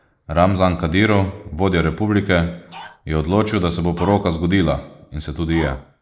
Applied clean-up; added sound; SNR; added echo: neural mask model Resemble Enhance denoiser.